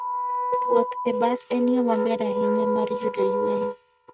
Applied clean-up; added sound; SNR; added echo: neural mask model RNNoise.